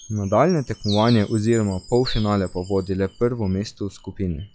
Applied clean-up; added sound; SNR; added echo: classical method log-MMSE.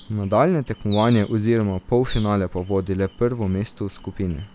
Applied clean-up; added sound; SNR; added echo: none; Bird + Chime; 17 dB; none.